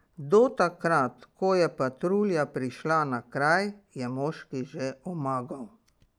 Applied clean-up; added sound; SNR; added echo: none; none; none; none.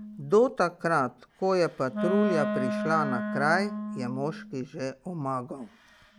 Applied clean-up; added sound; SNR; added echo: none; Wind instrument, woodwind instrument; 6 dB; none.